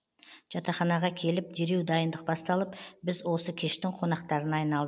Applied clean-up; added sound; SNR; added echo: none; none; none; none.